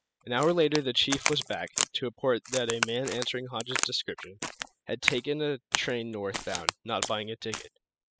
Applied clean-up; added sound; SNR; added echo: classical method spectral subtraction.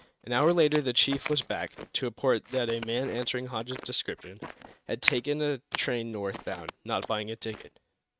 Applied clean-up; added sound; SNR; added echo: neural mask model RNNoise.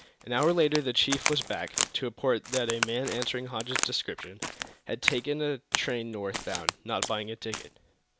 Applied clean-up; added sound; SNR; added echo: none; Crack; 4 dB; none.